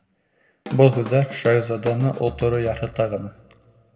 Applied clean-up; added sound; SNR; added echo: none; Drum kit; 16 dB; reverberation time 1.0 s.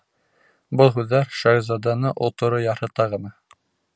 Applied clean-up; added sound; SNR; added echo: none; none; none; none.